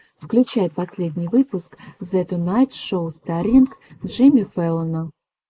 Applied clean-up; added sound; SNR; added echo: neural mask model Resemble Enhance denoiser.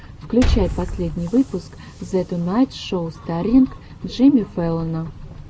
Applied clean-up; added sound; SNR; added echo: none; Liquid; 7 dB; none.